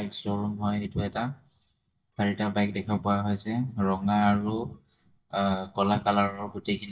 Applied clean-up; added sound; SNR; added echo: neural mask model DeepFilterNet 3.